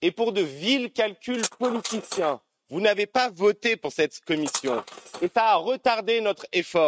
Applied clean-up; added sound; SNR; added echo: neural mask model RNNoise.